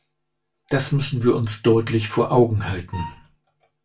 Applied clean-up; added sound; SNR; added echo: none; Wind instrument, woodwind instrument; 15 dB; reverberation time 0.2 s.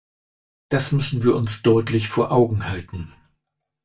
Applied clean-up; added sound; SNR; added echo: neural mask model DeepFilterNet 3.